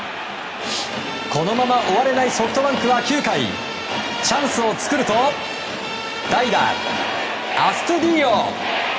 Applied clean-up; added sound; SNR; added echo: none; none; none; none.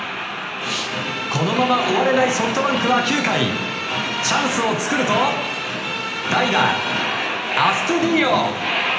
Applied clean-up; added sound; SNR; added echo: none; none; none; reverberation time 0.9 s.